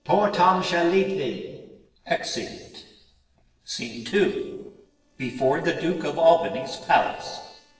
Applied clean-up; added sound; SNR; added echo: neural separator model SepFormer DNS4.